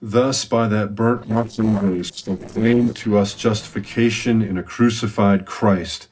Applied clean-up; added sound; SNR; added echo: neural separator model SepFormer DNS4.